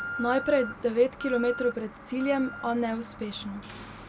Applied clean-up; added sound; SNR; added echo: none; Alarm; 11 dB; none.